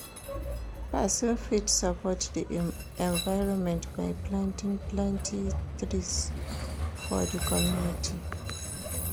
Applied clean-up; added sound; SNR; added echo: none; Train; 4 dB; none.